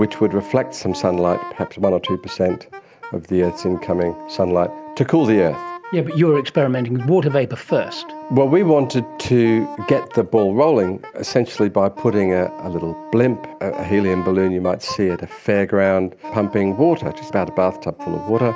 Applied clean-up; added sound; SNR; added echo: none; Wind instrument, woodwind instrument; 15 dB; none.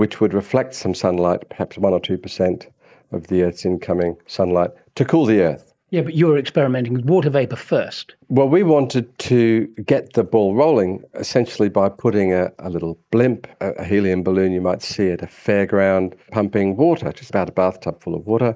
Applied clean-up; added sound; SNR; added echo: neural mask model Resemble Enhance denoiser.